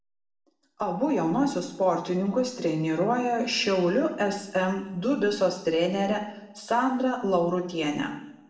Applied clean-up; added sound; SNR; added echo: none; none; none; reverberation time 0.8 s.